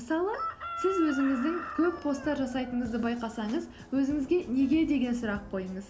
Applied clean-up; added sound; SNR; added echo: none; Chicken, rooster; 12 dB; none.